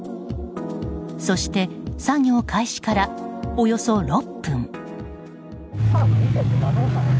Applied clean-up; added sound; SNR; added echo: none; none; none; none.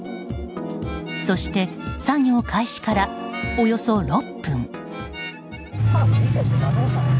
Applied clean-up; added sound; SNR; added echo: none; Harmonica; 16 dB; none.